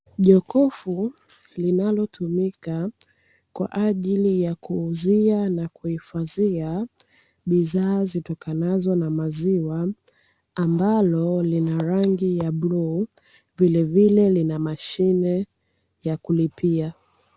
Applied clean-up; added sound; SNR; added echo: none; none; none; none.